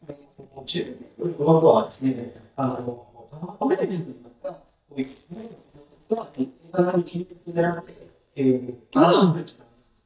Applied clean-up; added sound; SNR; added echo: neural mask model DeepFilterNet 3.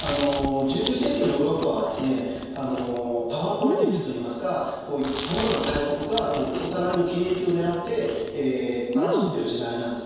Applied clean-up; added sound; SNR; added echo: none; Chewing, mastication; 7 dB; reverberation time 1.2 s.